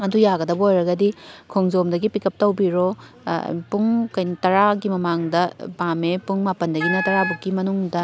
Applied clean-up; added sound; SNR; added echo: none; Wind instrument, woodwind instrument; 7 dB; none.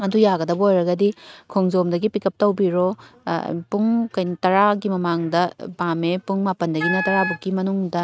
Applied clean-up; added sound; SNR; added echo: neural mask model RNNoise.